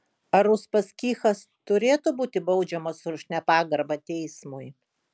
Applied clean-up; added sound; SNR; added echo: none; none; none; none.